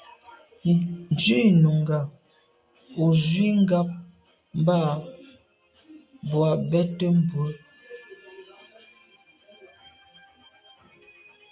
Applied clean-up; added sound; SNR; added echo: none; none; none; none.